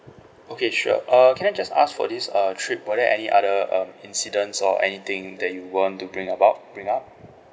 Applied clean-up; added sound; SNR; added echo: none; none; none; none.